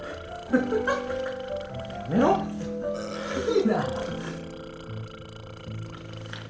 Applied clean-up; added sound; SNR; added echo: none; Burping, eructation; 15 dB; reverberation time 0.5 s.